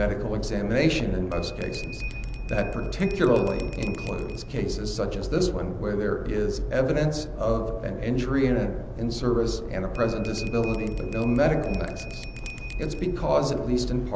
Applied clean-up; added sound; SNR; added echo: none; Bell; 20 dB; none.